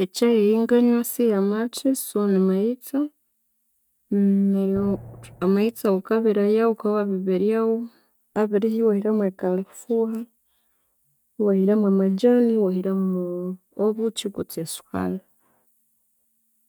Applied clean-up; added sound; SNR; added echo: none; Drum; 18 dB; none.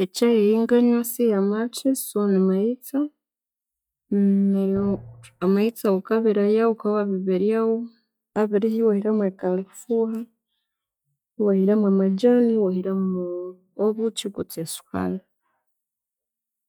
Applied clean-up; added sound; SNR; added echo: classical method log-MMSE.